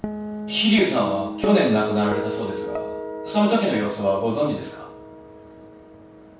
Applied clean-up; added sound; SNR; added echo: none; Guitar; 7 dB; reverberation time 0.7 s.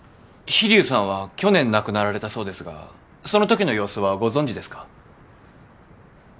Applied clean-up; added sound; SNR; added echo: none; none; none; none.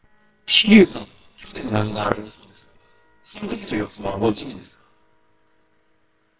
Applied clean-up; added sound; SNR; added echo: neural separator model SepFormer WHAMR!.